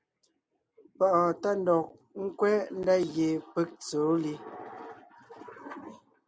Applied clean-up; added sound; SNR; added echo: none; none; none; none.